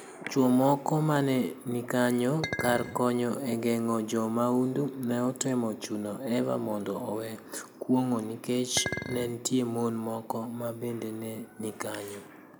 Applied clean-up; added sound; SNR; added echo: none; Chink, clink; 8 dB; none.